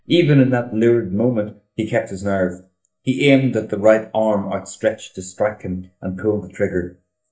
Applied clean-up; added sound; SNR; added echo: neural mask model DeepFilterNet 3.